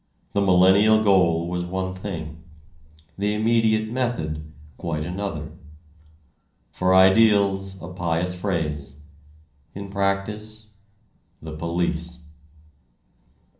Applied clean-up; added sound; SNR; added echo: none; none; none; reverberation time 0.6 s.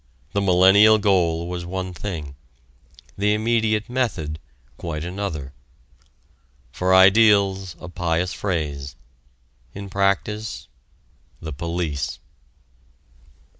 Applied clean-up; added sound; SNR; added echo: none; none; none; none.